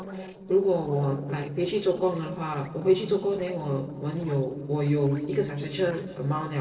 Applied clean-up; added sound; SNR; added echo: neural separator model SepFormer DNS4.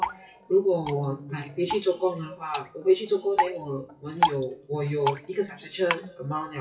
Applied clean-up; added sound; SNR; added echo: classical method WPE with log-MMSE.